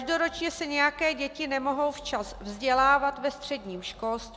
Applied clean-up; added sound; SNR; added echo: none; none; none; none.